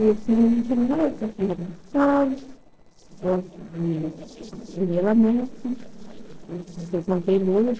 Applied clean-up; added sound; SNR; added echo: neural separator model SepFormer DNS4.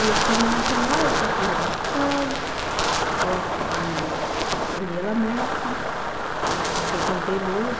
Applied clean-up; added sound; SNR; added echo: none; Wind; -4 dB; reverberation time 1.1 s.